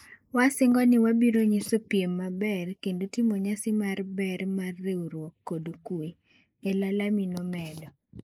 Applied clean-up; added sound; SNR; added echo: neural mask model Resemble Enhance denoiser.